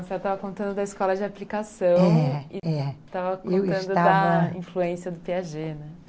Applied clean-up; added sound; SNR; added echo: none; none; none; none.